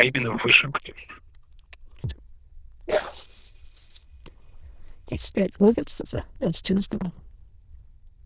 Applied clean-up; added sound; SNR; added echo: neural diffusion model UNIVERSE++.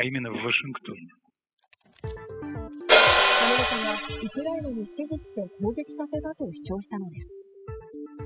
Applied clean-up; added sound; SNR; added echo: classical method spectral subtraction.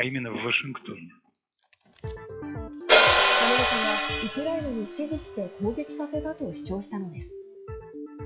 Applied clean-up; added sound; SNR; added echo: classical method log-MMSE.